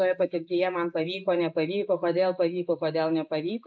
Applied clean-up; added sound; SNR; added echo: neural mask model Resemble Enhance denoiser.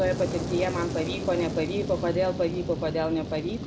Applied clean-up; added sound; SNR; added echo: none; Fire; 5 dB; none.